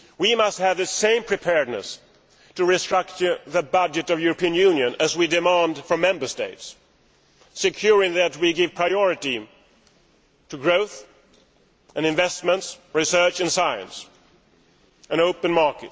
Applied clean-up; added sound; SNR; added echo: none; none; none; none.